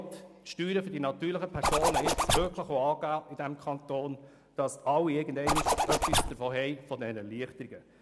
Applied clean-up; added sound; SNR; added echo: none; Zipper (clothing); -4 dB; none.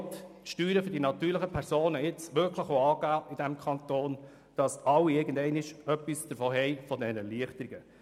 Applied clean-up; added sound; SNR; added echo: none; none; none; none.